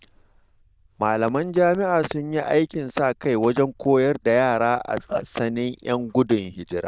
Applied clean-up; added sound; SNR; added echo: neural diffusion model UNIVERSE++.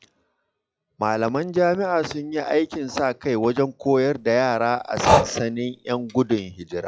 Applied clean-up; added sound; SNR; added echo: classical method log-MMSE.